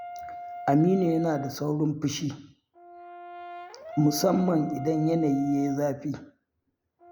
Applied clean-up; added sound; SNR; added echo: none; Brass instrument; 14 dB; none.